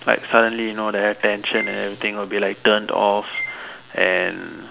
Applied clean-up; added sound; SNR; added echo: none; Bowed string instrument; 13 dB; none.